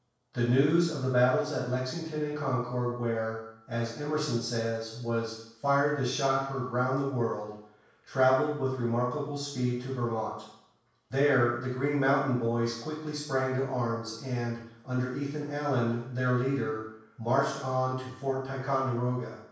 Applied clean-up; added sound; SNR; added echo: none; none; none; reverberation time 0.7 s.